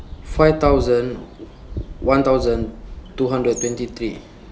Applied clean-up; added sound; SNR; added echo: none; Bird; 10 dB; none.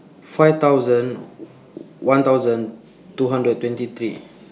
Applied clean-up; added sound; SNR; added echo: none; none; none; none.